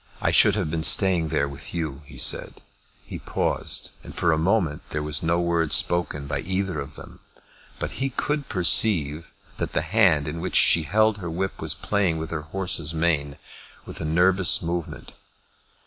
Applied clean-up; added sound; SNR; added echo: none; none; none; none.